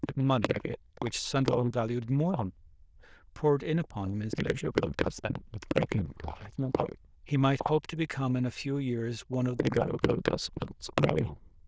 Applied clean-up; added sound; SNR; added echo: neural diffusion model UNIVERSE++.